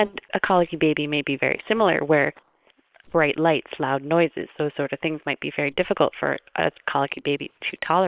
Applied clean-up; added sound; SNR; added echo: neural separator model SepFormer WHAM!.